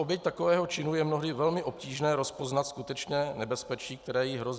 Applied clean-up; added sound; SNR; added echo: none; none; none; none.